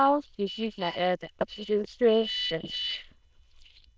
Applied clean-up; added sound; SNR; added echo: neural diffusion model UNIVERSE++.